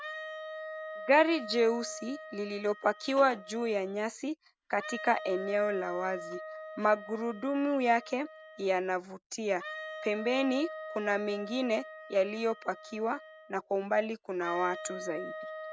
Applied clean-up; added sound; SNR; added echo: none; Wind instrument, woodwind instrument; 12 dB; none.